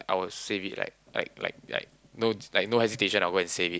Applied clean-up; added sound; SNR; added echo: none; none; none; none.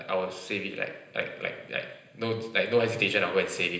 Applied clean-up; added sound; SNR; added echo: none; none; none; reverberation time 0.9 s.